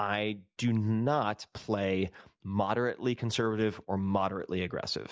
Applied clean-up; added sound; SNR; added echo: none; none; none; none.